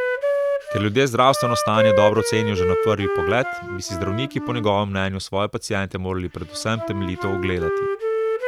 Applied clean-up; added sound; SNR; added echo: none; Wind instrument, woodwind instrument; 1 dB; none.